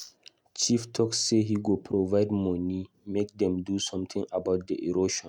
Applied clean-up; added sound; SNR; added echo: none; none; none; none.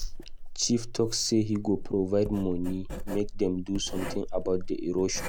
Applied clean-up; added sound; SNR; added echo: none; Writing; 6 dB; none.